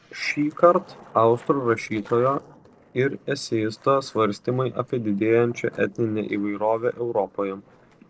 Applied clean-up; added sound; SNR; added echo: neural separator model SepFormer DNS4.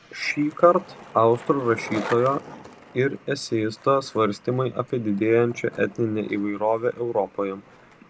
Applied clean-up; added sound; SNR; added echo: none; Skateboard; 18 dB; none.